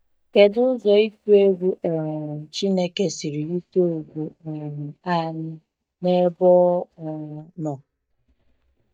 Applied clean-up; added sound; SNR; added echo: neural mask model DeepFilterNet 3.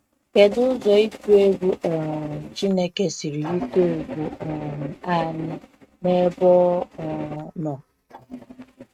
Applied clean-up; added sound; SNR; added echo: neural mask model RNNoise.